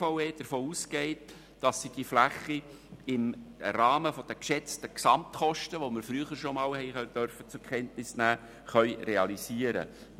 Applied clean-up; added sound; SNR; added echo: none; none; none; none.